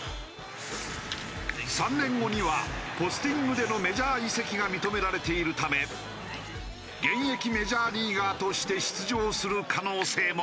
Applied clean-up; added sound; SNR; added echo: none; none; none; none.